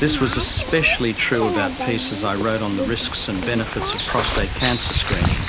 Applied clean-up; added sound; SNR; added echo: none; Bird vocalization, bird call, bird song; 2 dB; none.